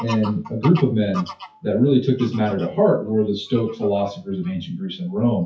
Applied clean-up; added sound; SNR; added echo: classical method WPE with log-MMSE.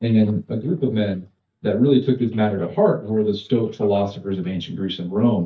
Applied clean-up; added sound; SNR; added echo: neural mask model DeepFilterNet 3.